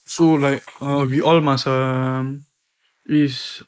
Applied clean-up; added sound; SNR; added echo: neural mask model Resemble Enhance denoiser.